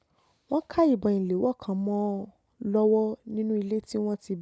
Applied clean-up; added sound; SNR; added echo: none; none; none; none.